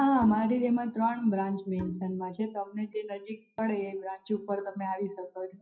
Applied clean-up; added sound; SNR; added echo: classical method WPE with log-MMSE.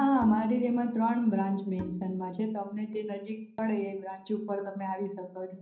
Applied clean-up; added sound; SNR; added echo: none; Bowed string instrument; 17 dB; reverberation time 0.6 s.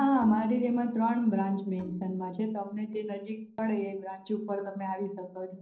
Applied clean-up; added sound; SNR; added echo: neural separator model SepFormer DNS4.